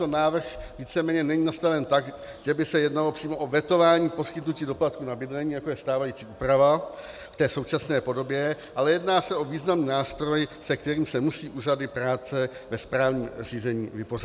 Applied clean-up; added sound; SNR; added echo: none; none; none; none.